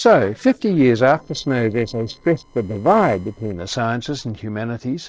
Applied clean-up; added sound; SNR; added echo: neural separator model SepFormer DNS4.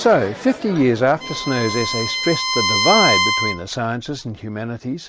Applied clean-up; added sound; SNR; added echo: none; Bowed string instrument; 2 dB; none.